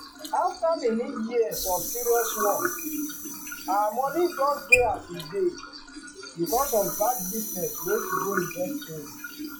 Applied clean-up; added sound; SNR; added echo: classical method log-MMSE.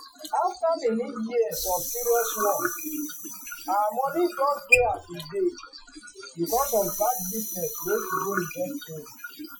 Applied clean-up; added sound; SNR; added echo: classical method Wiener filter.